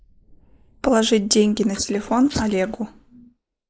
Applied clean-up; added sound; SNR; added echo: neural mask model Resemble Enhance denoiser.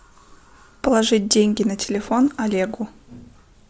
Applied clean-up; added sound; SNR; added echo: none; none; none; none.